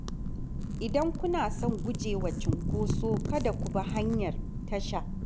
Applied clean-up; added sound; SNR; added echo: none; Wind / Fire; -1 dB; none.